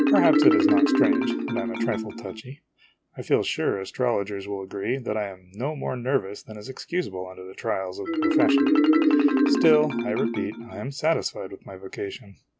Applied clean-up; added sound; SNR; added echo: none; Marimba, xylophone; -2 dB; none.